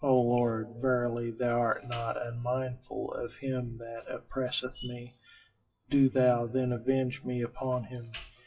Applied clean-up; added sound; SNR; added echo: classical method WPE with log-MMSE.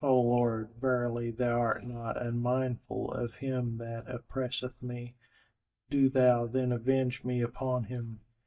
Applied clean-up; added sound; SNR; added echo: neural mask model DeepFilterNet 3.